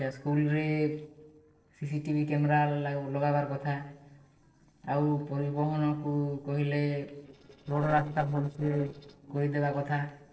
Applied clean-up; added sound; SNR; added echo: neural separator model SepFormer DNS4.